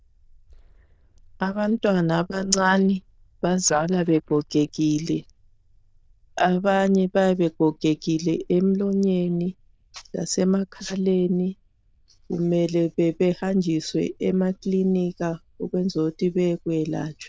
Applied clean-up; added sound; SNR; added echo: neural diffusion model UNIVERSE++.